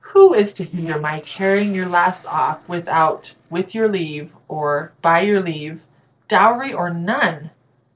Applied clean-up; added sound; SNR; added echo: neural separator model SepFormer DNS4.